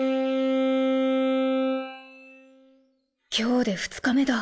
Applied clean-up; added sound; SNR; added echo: classical method log-MMSE.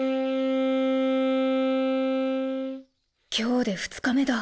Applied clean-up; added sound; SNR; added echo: neural separator model SepFormer DNS4.